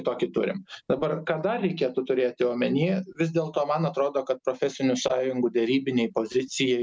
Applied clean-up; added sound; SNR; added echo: none; none; none; none.